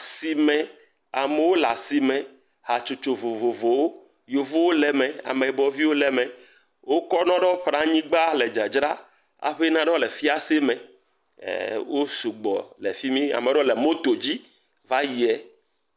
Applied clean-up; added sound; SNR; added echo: none; none; none; none.